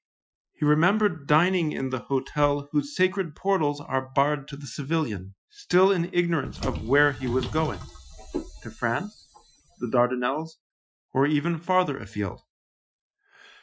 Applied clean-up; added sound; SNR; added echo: classical method Wiener filter.